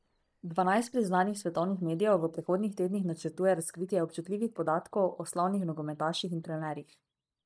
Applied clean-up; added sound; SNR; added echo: neural mask model DeepFilterNet 3.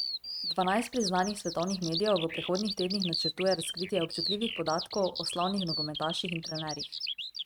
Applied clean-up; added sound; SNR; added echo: neural mask model RNNoise.